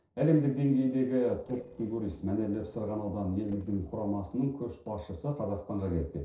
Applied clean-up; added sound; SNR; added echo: neural separator model SepFormer DNS4.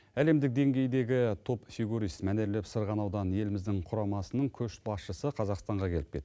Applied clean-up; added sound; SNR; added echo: none; none; none; none.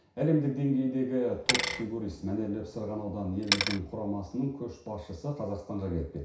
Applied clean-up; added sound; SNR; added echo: none; Bicycle; 4 dB; reverberation time 0.6 s.